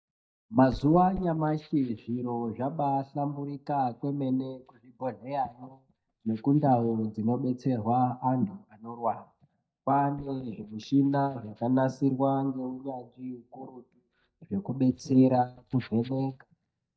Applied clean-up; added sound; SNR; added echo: neural mask model DeepFilterNet 3.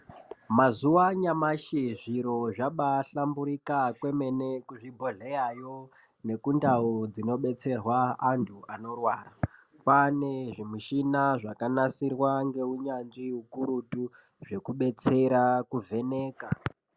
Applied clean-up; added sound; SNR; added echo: none; none; none; none.